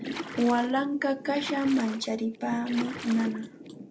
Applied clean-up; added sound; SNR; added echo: none; Splash, splatter + Thunder / Rain; 11 dB; none.